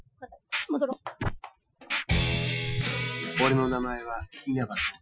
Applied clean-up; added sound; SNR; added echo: classical method Wiener filter.